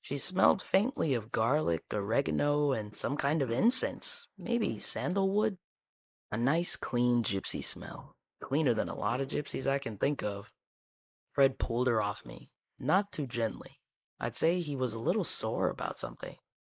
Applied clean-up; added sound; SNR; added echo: neural mask model Resemble Enhance denoiser.